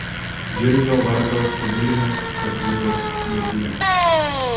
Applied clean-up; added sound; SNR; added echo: none; Bicycle; 0 dB; reverberation time 0.9 s.